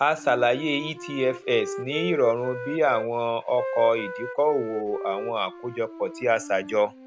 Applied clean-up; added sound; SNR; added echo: none; Wind instrument, woodwind instrument; 10 dB; none.